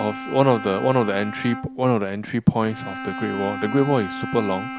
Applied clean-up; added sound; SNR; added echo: none; Bowed string instrument; 10 dB; none.